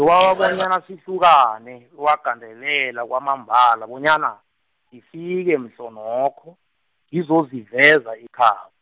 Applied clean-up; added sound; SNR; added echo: none; none; none; none.